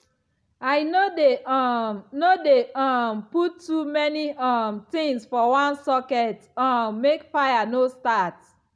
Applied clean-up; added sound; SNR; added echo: none; none; none; none.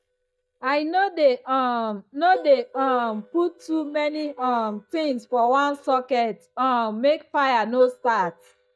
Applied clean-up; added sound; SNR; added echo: neural mask model DeepFilterNet 3.